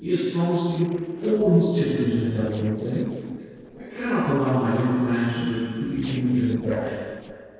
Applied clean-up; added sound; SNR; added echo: neural separator model SepFormer DNS4.